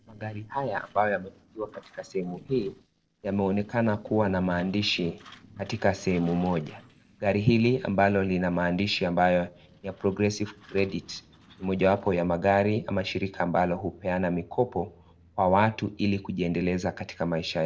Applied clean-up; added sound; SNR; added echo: neural separator model SepFormer DNS4.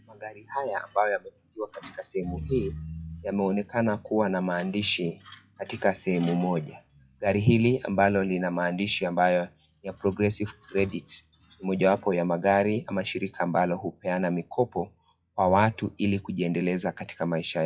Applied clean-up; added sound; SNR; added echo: classical method WPE with log-MMSE.